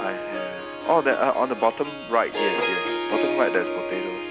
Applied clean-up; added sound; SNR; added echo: none; Harp; 3 dB; none.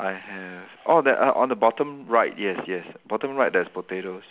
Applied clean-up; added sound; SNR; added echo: none; none; none; none.